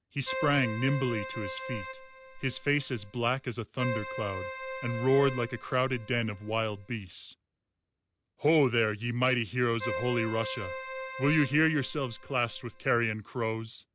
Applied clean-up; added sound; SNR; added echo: none; Keyboard (musical); 9 dB; none.